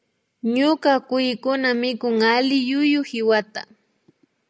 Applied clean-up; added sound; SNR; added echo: none; none; none; none.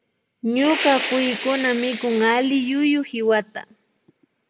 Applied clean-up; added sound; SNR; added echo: none; Fire; 8 dB; none.